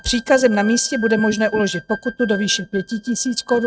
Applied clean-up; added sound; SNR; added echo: neural mask model RNNoise.